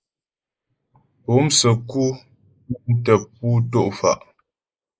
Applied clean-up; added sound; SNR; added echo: neural mask model Resemble Enhance denoiser.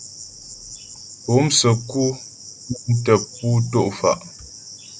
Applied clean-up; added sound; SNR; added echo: none; Cricket; 15 dB; none.